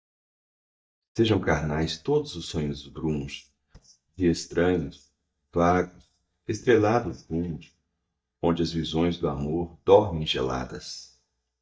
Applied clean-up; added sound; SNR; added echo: neural mask model DeepFilterNet 3.